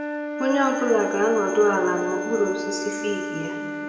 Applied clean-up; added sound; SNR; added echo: none; Wind instrument, woodwind instrument; 6 dB; reverberation time 2.0 s.